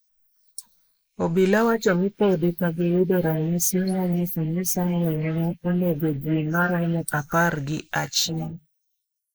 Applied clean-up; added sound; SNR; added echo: neural mask model Resemble Enhance denoiser.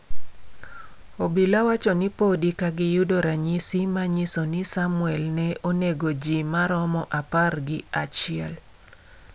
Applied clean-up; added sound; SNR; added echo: none; none; none; none.